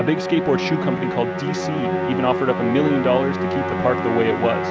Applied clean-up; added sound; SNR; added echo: none; Musical instrument; 1 dB; none.